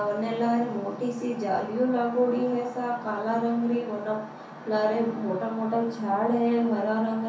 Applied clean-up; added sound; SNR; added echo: none; none; none; reverberation time 0.6 s.